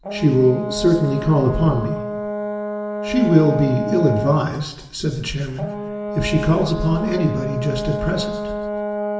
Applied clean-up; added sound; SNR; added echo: none; Brass instrument; 6 dB; reverberation time 1.0 s.